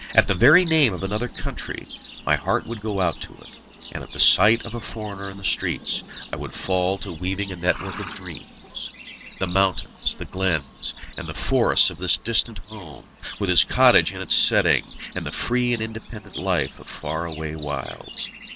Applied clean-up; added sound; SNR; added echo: none; Livestock, farm animals, working animals; 17 dB; none.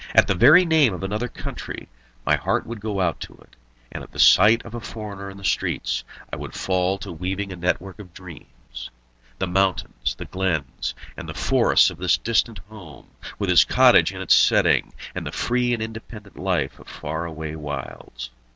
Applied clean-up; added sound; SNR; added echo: none; none; none; none.